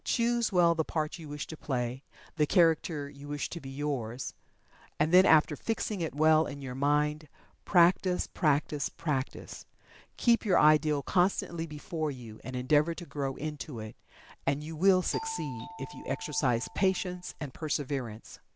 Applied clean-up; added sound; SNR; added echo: none; Doorbell; 14 dB; none.